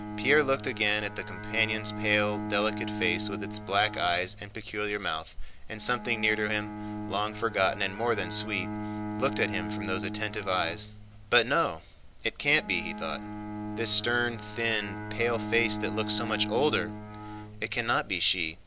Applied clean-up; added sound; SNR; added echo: none; Bowed string instrument; 8 dB; none.